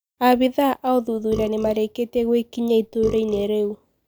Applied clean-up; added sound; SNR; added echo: none; Burping, eructation; 16 dB; none.